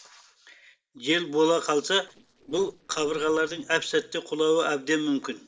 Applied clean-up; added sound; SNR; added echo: neural separator model SepFormer DNS4.